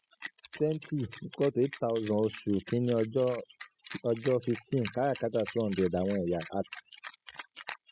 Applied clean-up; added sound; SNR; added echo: classical method spectral subtraction.